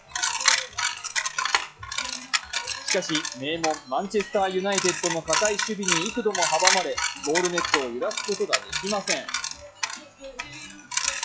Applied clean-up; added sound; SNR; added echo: classical method log-MMSE.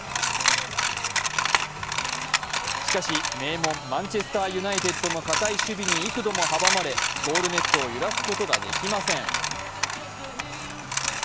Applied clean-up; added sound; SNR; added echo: none; Coin (dropping); -3 dB; none.